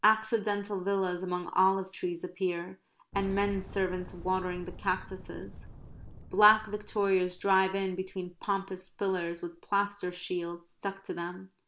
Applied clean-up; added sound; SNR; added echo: none; Boom; 18 dB; none.